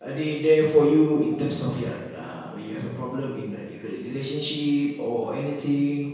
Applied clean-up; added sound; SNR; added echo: none; Organ; 11 dB; reverberation time 1.0 s.